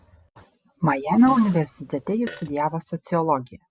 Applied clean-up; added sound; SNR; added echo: none; Fart; 18 dB; none.